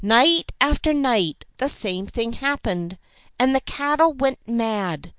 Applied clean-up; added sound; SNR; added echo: none; none; none; none.